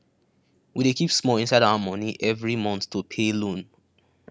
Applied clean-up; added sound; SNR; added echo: none; none; none; none.